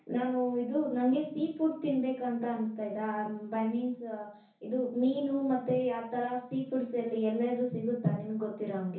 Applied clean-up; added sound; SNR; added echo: none; none; none; reverberation time 0.6 s.